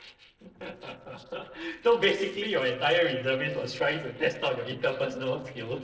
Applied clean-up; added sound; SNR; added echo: neural separator model SepFormer DNS4.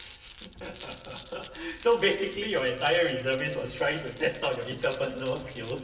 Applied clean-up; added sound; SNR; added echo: none; Glass; 11 dB; reverberation time 1.4 s.